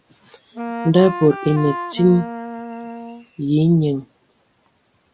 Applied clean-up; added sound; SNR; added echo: none; Wind instrument, woodwind instrument; 9 dB; none.